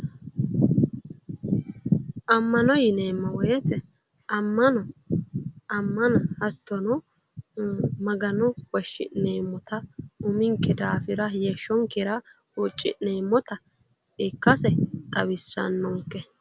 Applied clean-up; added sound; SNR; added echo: none; none; none; none.